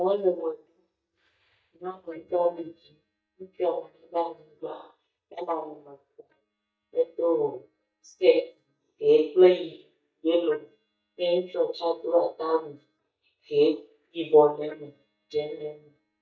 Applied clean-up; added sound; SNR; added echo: neural mask model DeepFilterNet 3.